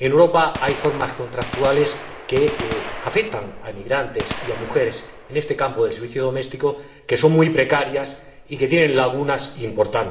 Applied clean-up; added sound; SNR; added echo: none; Gunshot, gunfire; 14 dB; reverberation time 1.3 s.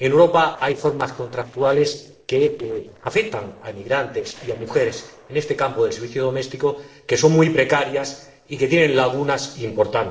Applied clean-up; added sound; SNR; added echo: neural separator model SepFormer DNS4.